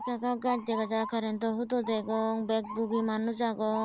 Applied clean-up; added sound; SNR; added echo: none; Motor vehicle (road) / Siren; 13 dB; none.